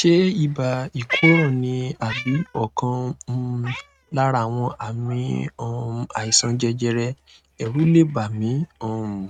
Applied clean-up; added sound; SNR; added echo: neural mask model RNNoise.